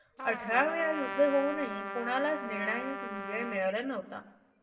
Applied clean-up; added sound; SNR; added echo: none; Trumpet; 7 dB; reverberation time 0.7 s.